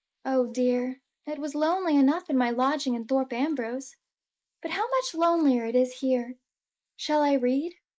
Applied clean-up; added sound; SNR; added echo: neural mask model Resemble Enhance denoiser.